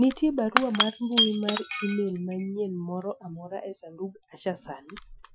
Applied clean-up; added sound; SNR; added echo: classical method Wiener filter.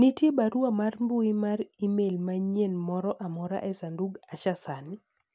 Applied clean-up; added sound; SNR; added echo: none; none; none; none.